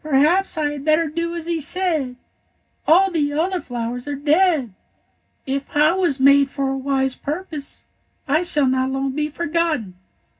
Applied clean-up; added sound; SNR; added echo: none; none; none; reverberation time 0.4 s.